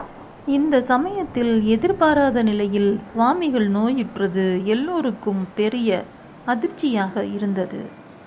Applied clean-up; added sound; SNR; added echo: none; Thunder + Traffic noise, roadway noise; 20 dB; none.